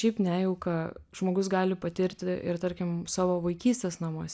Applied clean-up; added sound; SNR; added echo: none; none; none; none.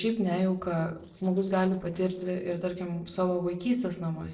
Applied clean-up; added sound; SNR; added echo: neural separator model SepFormer DNS4.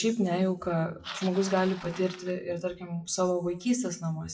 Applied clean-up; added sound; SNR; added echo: classical method WPE with log-MMSE.